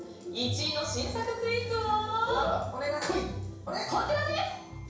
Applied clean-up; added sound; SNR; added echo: none; none; none; reverberation time 0.7 s.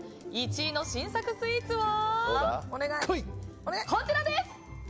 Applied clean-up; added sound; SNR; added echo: none; none; none; none.